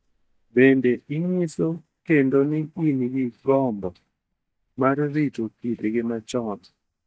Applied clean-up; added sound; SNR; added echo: neural mask model DeepFilterNet 3.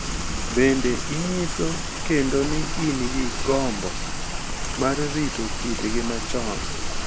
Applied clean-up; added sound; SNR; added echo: none; Rain; 0 dB; none.